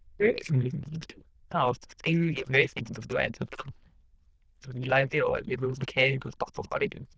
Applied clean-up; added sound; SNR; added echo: neural diffusion model UNIVERSE++.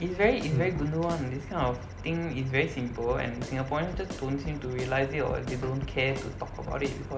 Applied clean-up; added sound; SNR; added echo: none; Drum kit; 13 dB; none.